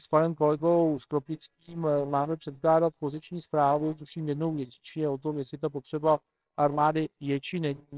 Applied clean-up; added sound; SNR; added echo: neural separator model SepFormer WHAMR!.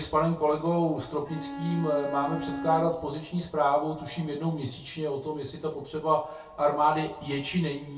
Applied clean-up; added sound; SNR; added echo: none; Bowed string instrument; 8 dB; reverberation time 0.3 s.